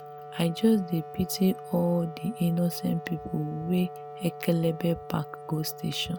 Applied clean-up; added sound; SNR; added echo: none; Wind instrument, woodwind instrument; 13 dB; none.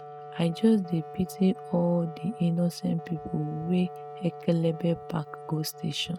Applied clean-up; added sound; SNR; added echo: neural mask model RNNoise.